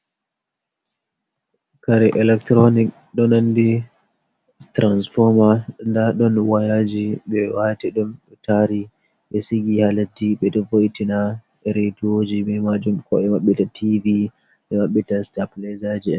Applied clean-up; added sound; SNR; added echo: none; none; none; none.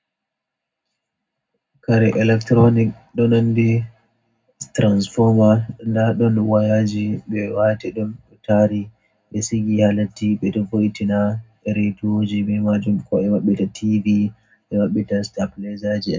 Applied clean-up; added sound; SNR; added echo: none; none; none; reverberation time 0.3 s.